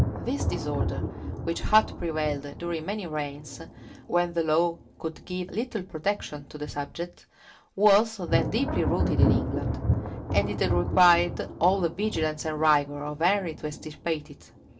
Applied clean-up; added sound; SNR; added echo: none; Thunder; 4 dB; reverberation time 0.2 s.